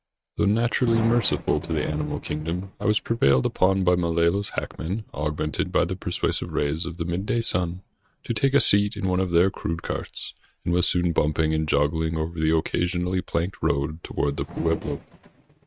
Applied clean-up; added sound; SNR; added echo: neural mask model RNNoise.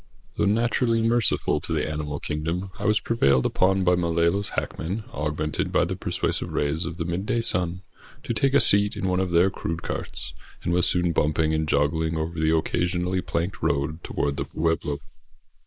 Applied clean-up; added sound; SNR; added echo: neural mask model Resemble Enhance denoiser.